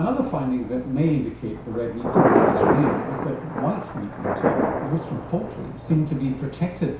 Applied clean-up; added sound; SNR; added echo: none; Thunder; -1 dB; reverberation time 0.6 s.